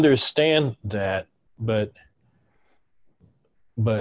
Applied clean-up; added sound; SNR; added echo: none; none; none; none.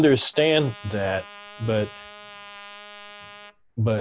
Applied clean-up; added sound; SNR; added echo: none; Trumpet; 19 dB; none.